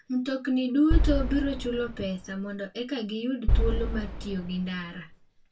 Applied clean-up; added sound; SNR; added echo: none; Boom; -1 dB; reverberation time 0.2 s.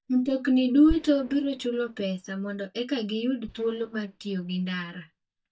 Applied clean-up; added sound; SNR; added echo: neural mask model DeepFilterNet 3.